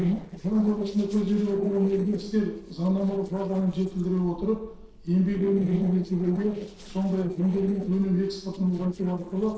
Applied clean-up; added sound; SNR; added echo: neural separator model SepFormer DNS4.